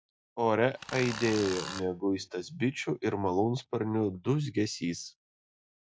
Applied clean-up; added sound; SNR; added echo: classical method log-MMSE.